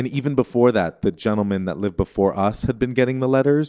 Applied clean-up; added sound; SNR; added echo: none; none; none; none.